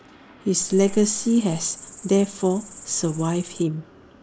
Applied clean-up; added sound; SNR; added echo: none; Cricket; 15 dB; none.